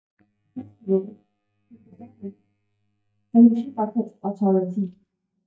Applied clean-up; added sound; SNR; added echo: neural mask model DeepFilterNet 3.